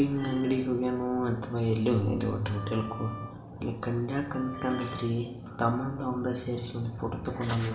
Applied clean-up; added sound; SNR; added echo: none; Wind instrument, woodwind instrument; 16 dB; reverberation time 0.9 s.